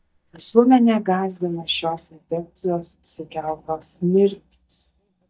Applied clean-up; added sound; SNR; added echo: neural mask model DeepFilterNet 3.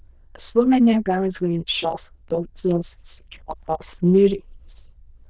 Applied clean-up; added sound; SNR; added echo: neural diffusion model UNIVERSE++.